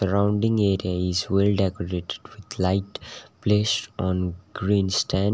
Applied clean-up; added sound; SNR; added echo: none; none; none; none.